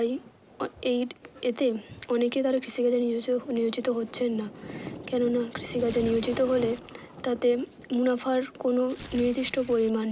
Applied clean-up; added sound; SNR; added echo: none; Thunder + Tearing; 16 dB; none.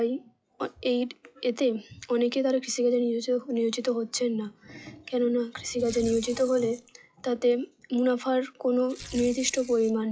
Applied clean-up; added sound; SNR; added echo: classical method log-MMSE.